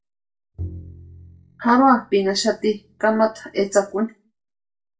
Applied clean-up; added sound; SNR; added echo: neural separator model SepFormer DNS4.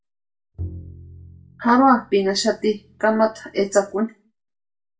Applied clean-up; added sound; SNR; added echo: none; Bowed string instrument; 18 dB; reverberation time 0.2 s.